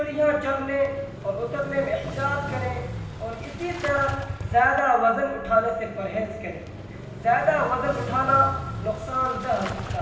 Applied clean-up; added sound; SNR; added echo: none; Engine starting / Motorcycle; 9 dB; reverberation time 0.9 s.